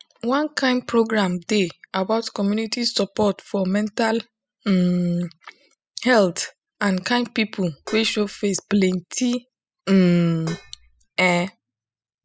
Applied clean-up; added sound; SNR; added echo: classical method spectral subtraction.